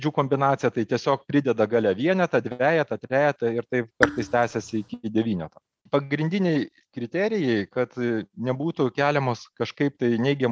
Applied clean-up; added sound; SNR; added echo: none; Raindrop / Drip; 5 dB; none.